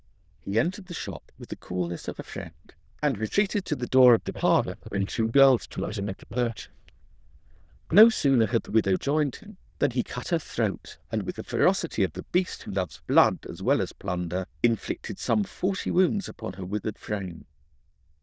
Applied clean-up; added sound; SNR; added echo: neural diffusion model UNIVERSE++.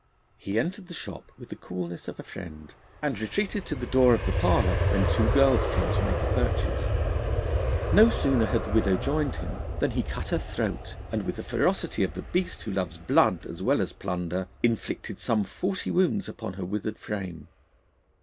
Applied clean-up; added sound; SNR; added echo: none; Aircraft; 3 dB; none.